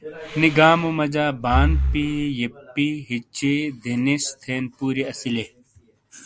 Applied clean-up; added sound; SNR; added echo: none; Breathing; 3 dB; none.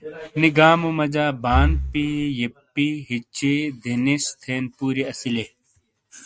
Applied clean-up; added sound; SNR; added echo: neural mask model RNNoise.